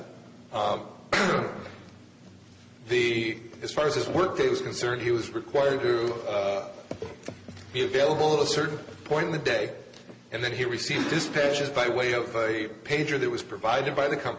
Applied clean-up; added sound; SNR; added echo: none; none; none; none.